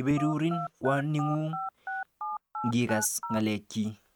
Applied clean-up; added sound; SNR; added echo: neural mask model RNNoise.